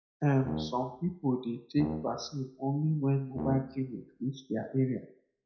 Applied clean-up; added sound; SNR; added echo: none; Brass instrument; 9 dB; reverberation time 0.5 s.